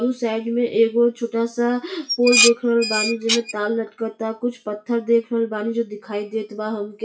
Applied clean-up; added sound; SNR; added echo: classical method WPE with log-MMSE.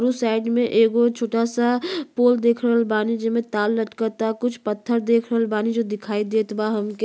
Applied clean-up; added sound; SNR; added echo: none; none; none; none.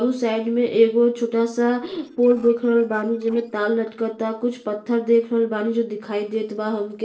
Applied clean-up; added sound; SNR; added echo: neural separator model SepFormer DNS4.